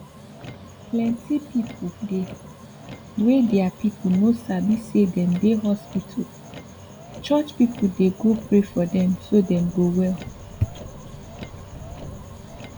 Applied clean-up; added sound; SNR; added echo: none; Motor vehicle (road); 16 dB; none.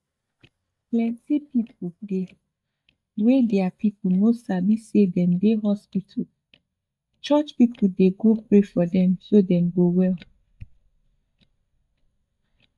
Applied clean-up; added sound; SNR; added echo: neural mask model DeepFilterNet 3.